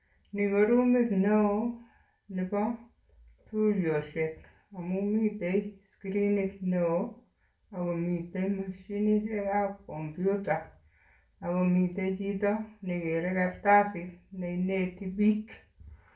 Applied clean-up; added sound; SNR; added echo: none; none; none; reverberation time 0.3 s.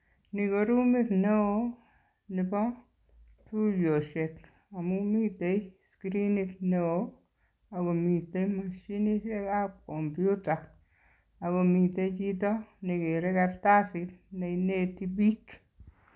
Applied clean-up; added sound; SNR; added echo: none; none; none; none.